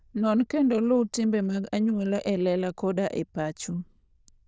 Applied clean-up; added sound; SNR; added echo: neural diffusion model UNIVERSE++.